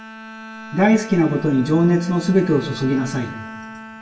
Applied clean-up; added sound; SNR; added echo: none; Bowed string instrument; 15 dB; reverberation time 0.7 s.